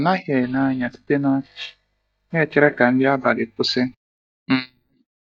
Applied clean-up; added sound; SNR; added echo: neural mask model DeepFilterNet 3.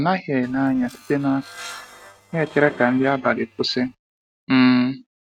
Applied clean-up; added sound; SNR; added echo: neural mask model RNNoise.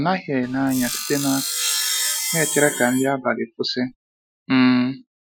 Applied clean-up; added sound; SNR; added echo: classical method Wiener filter.